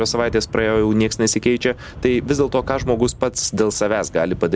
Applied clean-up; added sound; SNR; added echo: none; Thunder / Rain; 15 dB; none.